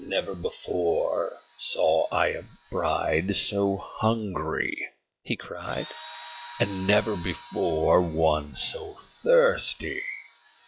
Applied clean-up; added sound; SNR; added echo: classical method log-MMSE.